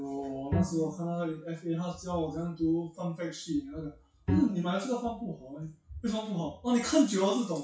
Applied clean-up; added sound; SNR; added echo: classical method WPE with log-MMSE.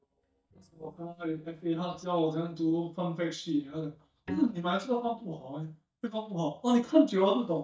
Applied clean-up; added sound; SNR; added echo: neural mask model DeepFilterNet 3.